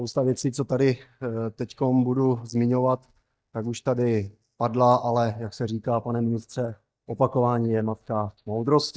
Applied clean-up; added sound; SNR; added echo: neural mask model DeepFilterNet 3.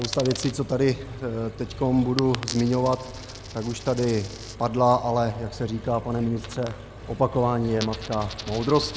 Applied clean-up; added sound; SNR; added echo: none; Engine + Coin (dropping); 12 dB; none.